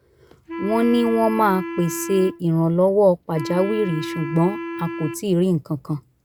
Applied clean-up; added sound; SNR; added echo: none; Wind instrument, woodwind instrument; 10 dB; none.